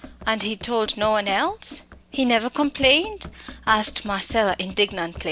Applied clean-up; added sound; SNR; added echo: none; Run; 19 dB; none.